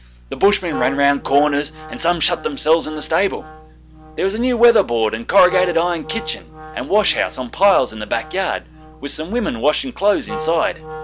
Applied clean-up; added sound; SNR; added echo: none; Wind instrument, woodwind instrument; 16 dB; none.